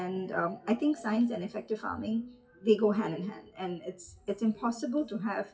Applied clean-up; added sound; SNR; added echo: classical method WPE with log-MMSE.